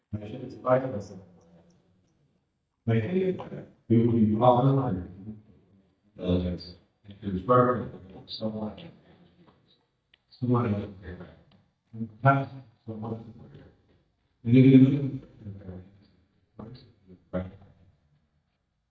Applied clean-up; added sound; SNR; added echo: neural mask model DeepFilterNet 3.